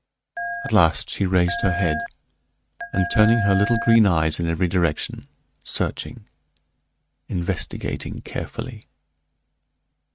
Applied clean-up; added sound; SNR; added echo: neural mask model RNNoise.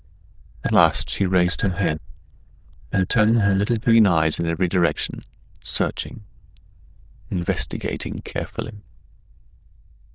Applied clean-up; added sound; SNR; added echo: neural diffusion model UNIVERSE++.